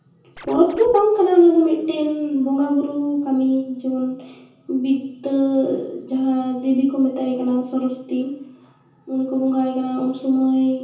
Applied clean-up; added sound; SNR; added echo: none; Scratching (performance technique); 20 dB; reverberation time 0.7 s.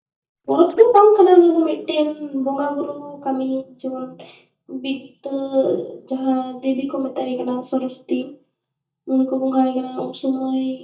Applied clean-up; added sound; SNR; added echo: neural mask model DeepFilterNet 3.